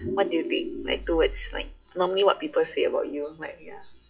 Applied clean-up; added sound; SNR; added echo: classical method WPE with log-MMSE.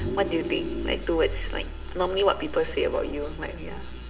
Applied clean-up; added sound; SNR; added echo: none; Vehicle; 6 dB; reverberation time 1.7 s.